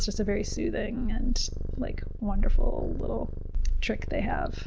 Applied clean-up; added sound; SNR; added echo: none; none; none; none.